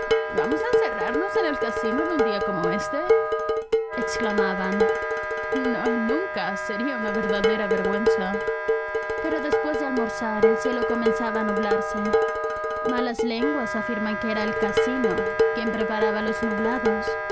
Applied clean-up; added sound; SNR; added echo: none; Wind instrument, woodwind instrument + Dishes, pots, and pans; -5 dB; none.